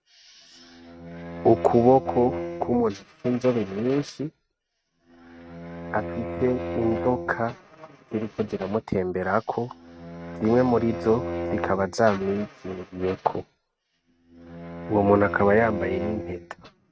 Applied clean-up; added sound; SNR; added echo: neural mask model RNNoise.